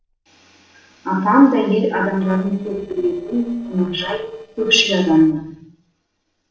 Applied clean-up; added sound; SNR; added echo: neural separator model SepFormer DNS4.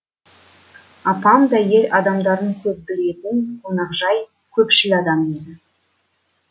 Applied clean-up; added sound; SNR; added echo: none; none; none; none.